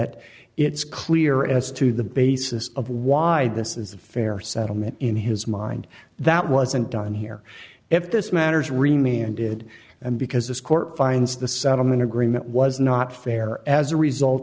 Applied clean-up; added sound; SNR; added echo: none; none; none; none.